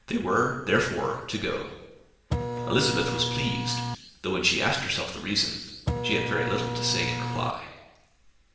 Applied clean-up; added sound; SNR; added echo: none; Printer; 1 dB; reverberation time 1.1 s.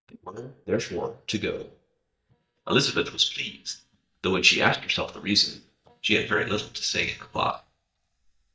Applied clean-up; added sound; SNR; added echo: neural mask model DeepFilterNet 3.